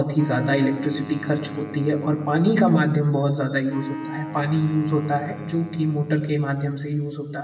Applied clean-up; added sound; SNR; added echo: none; Wind instrument, woodwind instrument; 14 dB; reverberation time 1.0 s.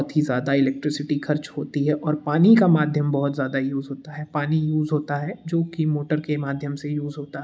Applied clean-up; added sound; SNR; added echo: none; none; none; none.